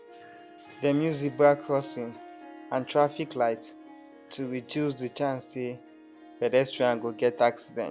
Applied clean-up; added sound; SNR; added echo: none; Harp; 19 dB; none.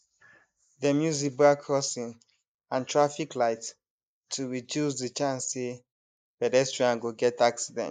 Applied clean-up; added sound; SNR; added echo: neural mask model Resemble Enhance denoiser.